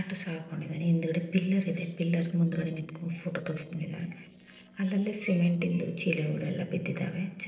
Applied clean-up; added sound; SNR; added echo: neural separator model SepFormer DNS4.